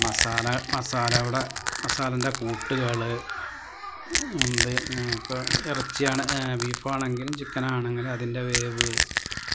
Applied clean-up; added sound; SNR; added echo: none; Crack / Crushing; 2 dB; none.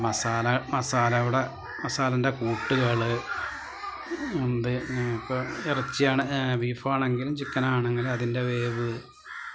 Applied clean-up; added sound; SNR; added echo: none; none; none; none.